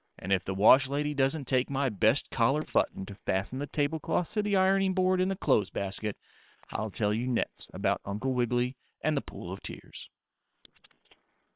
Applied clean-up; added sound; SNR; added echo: neural separator model SepFormer WHAM!.